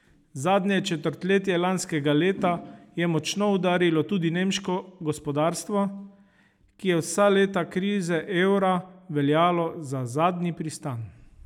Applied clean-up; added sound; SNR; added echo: none; none; none; none.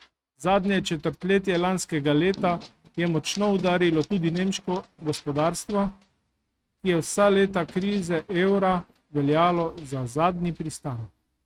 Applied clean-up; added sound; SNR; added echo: neural mask model RNNoise.